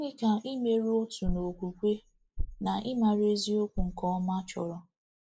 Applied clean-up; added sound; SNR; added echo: neural mask model Resemble Enhance denoiser.